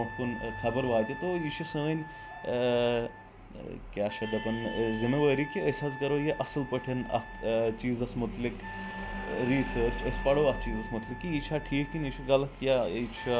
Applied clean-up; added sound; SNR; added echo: none; Wind instrument, woodwind instrument; 13 dB; none.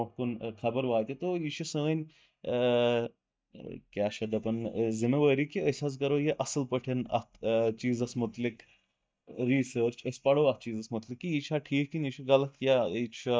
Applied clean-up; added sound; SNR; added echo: neural mask model DeepFilterNet 3.